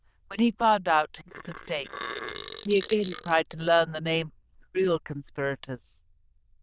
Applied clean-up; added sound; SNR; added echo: neural diffusion model UNIVERSE++.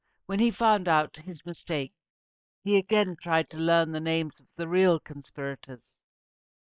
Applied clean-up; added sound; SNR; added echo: neural mask model Resemble Enhance denoiser.